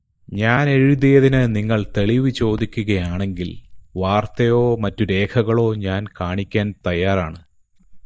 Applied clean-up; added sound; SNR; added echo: neural mask model DeepFilterNet 3.